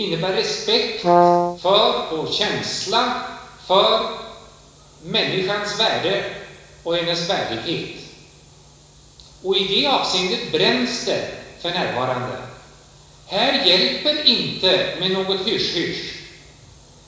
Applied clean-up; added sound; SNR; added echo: none; Brass instrument; -4 dB; reverberation time 1.0 s.